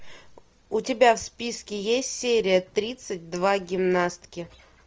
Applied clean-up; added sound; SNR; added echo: none; none; none; none.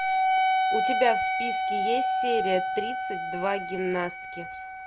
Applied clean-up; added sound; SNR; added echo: none; Wind instrument, woodwind instrument; -4 dB; none.